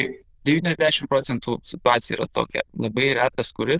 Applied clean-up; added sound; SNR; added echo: neural diffusion model UNIVERSE++.